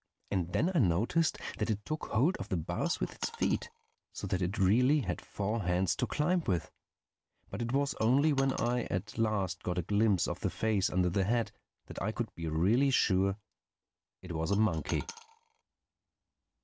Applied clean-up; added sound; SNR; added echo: none; Coin (dropping); 16 dB; none.